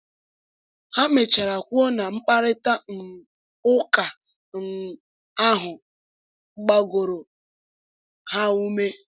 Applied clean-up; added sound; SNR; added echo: none; none; none; none.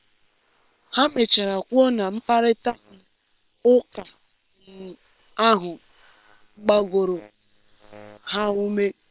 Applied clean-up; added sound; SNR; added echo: neural separator model SepFormer WHAM!.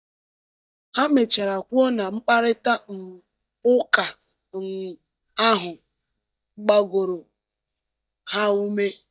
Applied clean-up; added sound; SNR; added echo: neural mask model DeepFilterNet 3.